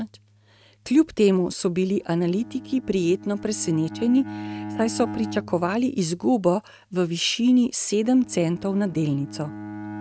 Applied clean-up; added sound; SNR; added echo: neural mask model RNNoise.